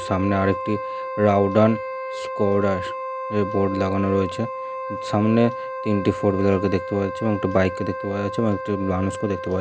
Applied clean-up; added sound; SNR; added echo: none; Wind instrument, woodwind instrument; 7 dB; none.